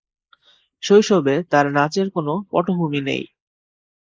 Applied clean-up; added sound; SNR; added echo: neural mask model Resemble Enhance denoiser.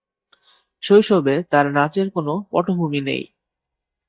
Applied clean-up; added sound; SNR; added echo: neural mask model DeepFilterNet 3.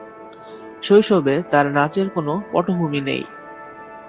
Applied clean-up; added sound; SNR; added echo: none; Musical instrument; 18 dB; none.